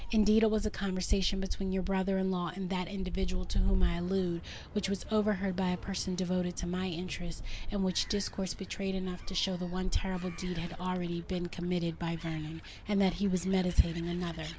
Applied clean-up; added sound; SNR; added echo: none; Gull, seagull; 4 dB; none.